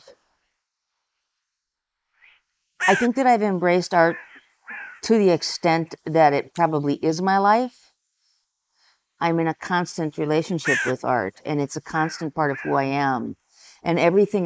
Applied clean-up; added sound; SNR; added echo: neural mask model Resemble Enhance denoiser.